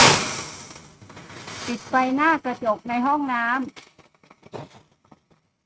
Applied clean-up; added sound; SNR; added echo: neural mask model RNNoise.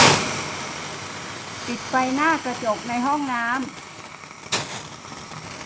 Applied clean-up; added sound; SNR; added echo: none; Hiss; -1 dB; none.